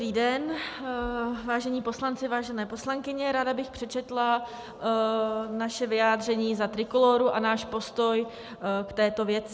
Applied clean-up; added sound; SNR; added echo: none; none; none; none.